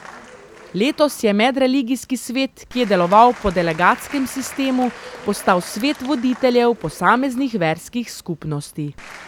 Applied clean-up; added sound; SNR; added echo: none; Applause / Crowd; 20 dB; none.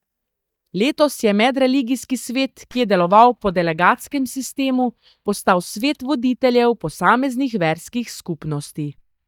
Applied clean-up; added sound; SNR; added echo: neural mask model DeepFilterNet 3.